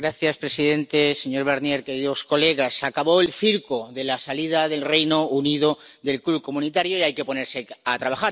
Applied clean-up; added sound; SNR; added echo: none; none; none; none.